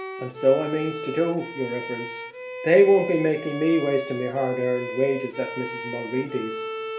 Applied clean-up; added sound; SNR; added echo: none; Bowed string instrument; 9 dB; reverberation time 1.1 s.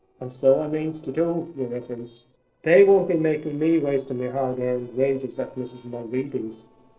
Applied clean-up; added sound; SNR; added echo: neural separator model SepFormer DNS4.